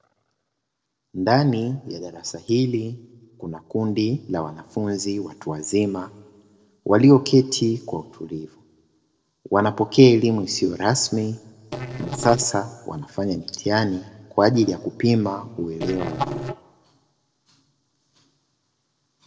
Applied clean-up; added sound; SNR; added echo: neural separator model SepFormer DNS4.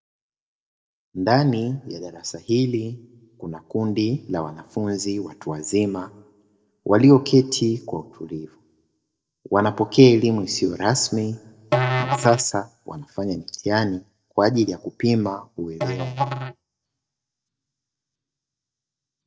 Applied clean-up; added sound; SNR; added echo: neural mask model DeepFilterNet 3.